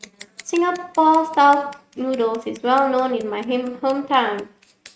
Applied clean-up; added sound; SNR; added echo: neural mask model RNNoise.